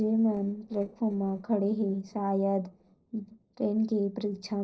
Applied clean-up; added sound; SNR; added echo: neural separator model SepFormer DNS4.